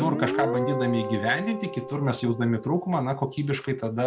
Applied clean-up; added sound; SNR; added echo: none; Guitar; 7 dB; none.